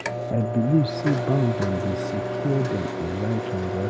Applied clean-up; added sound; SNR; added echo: none; Microwave oven; 3 dB; none.